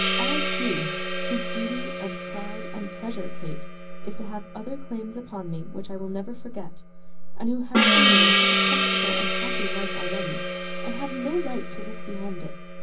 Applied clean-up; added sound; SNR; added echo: none; Gong; -3 dB; reverberation time 0.4 s.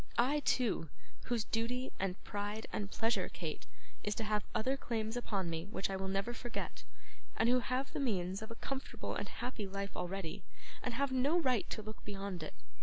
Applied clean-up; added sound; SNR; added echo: none; none; none; none.